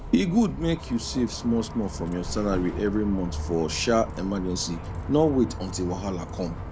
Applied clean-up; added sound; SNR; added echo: none; Bus; 8 dB; none.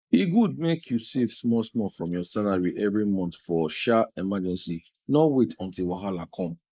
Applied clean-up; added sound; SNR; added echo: neural mask model Resemble Enhance denoiser.